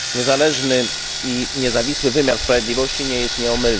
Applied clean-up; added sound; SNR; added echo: none; Sawing; 4 dB; none.